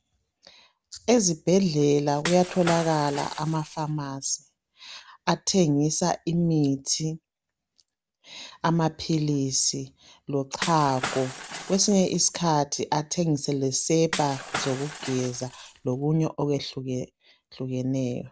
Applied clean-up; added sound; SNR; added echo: none; Shatter / Crushing; 10 dB; none.